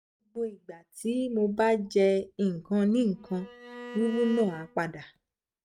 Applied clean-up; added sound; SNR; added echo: neural mask model RNNoise.